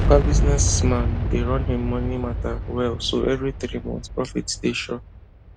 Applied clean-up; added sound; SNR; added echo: none; Boom; -1 dB; none.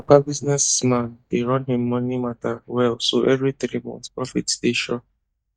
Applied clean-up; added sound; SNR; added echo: neural mask model DeepFilterNet 3.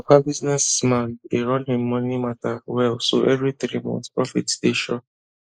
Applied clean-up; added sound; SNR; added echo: neural mask model Resemble Enhance denoiser.